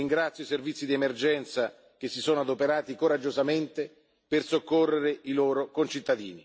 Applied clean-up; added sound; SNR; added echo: none; none; none; none.